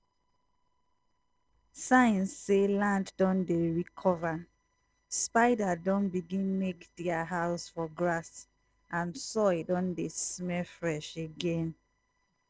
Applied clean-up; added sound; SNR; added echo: neural separator model SepFormer DNS4.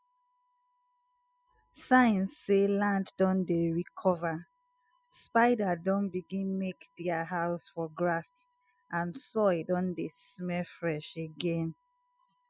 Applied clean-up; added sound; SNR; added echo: classical method spectral subtraction.